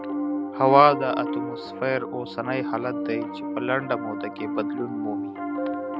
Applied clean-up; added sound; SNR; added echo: none; Piano; 4 dB; none.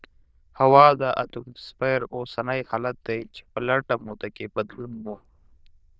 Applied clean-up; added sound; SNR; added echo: neural diffusion model UNIVERSE++.